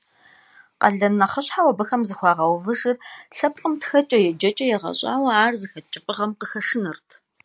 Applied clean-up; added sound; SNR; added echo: none; none; none; none.